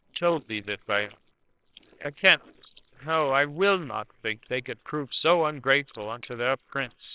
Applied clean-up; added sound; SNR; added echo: neural separator model SepFormer WHAMR!.